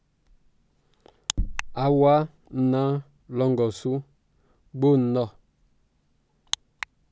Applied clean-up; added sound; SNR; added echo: none; none; none; none.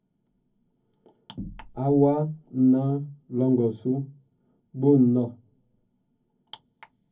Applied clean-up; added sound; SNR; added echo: none; none; none; reverberation time 0.3 s.